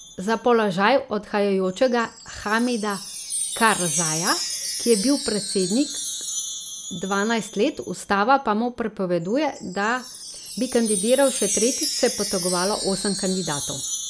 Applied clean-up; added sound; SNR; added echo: none; Wind chime; 6 dB; none.